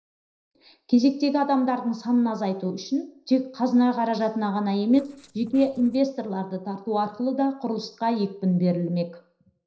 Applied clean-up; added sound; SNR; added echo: neural separator model SepFormer DNS4.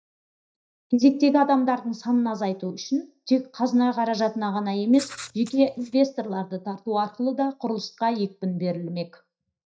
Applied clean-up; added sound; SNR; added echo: neural mask model DeepFilterNet 3.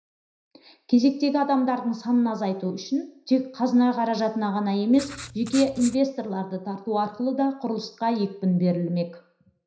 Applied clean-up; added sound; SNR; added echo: none; Writing; 14 dB; reverberation time 0.5 s.